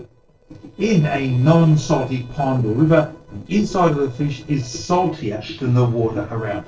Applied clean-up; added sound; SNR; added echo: neural separator model SepFormer DNS4.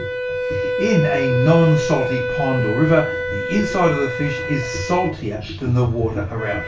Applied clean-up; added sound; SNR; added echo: none; Wind instrument, woodwind instrument; 4 dB; reverberation time 0.3 s.